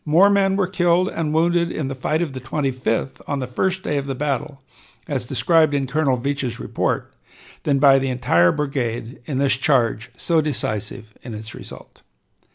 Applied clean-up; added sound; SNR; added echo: none; none; none; none.